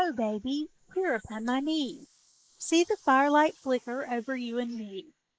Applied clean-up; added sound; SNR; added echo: neural mask model Resemble Enhance denoiser.